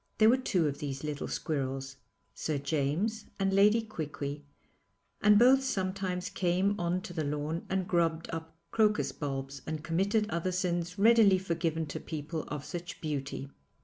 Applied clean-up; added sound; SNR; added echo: none; none; none; none.